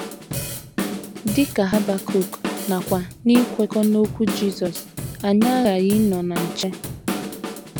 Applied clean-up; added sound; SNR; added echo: none; Drum / Drum kit; 7 dB; none.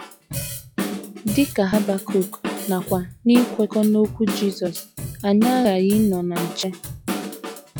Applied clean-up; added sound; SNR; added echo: classical method log-MMSE.